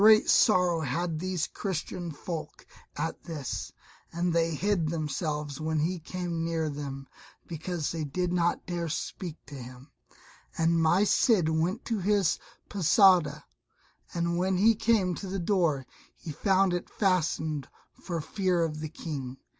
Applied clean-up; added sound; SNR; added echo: none; none; none; none.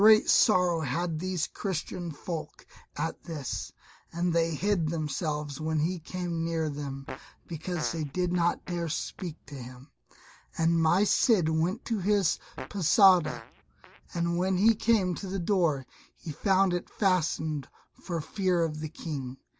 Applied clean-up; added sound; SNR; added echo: none; Fart; 19 dB; none.